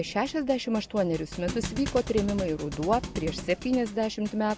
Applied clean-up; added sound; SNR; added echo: none; Thump, thud; 10 dB; none.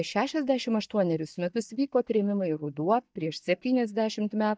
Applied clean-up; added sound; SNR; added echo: neural mask model DeepFilterNet 3.